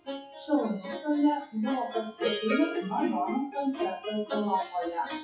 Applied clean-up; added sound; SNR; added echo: classical method WPE with log-MMSE.